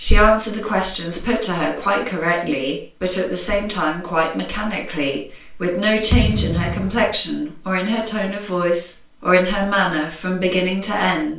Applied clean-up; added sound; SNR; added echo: none; Thump, thud; 4 dB; reverberation time 0.4 s.